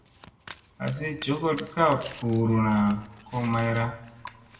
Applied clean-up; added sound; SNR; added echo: none; Domestic sounds, home sounds; 19 dB; reverberation time 0.9 s.